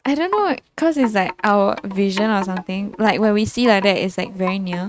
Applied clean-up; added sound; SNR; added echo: neural mask model RNNoise.